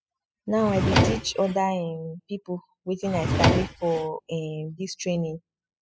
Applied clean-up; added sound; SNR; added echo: classical method spectral subtraction.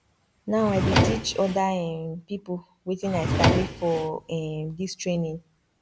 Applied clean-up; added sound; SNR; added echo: none; Drawer open or close; -2 dB; none.